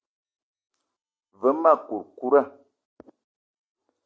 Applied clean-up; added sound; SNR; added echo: none; none; none; none.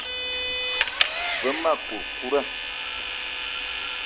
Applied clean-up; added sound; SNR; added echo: none; Vehicle + Engine; -4 dB; none.